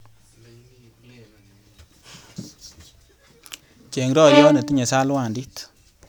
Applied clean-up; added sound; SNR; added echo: none; Bowed string instrument; -3 dB; none.